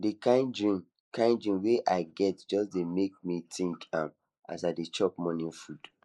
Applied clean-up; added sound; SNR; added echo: neural mask model Resemble Enhance denoiser.